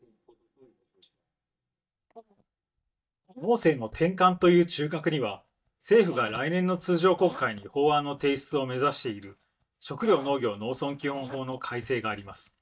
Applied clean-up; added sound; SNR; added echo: neural mask model DeepFilterNet 3.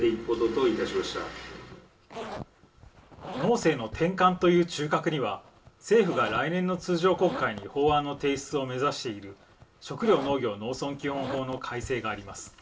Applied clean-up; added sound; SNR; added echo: none; Zipper (clothing); 15 dB; reverberation time 0.2 s.